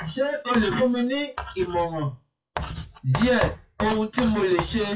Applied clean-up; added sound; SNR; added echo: classical method WPE with log-MMSE.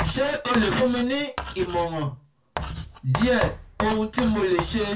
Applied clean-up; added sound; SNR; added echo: none; Writing; 8 dB; reverberation time 0.2 s.